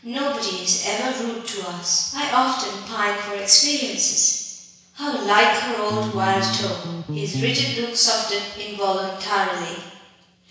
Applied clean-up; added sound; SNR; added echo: none; Bass guitar; 5 dB; reverberation time 1.1 s.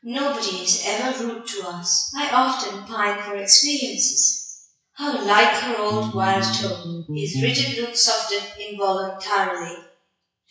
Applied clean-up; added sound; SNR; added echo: classical method WPE with log-MMSE.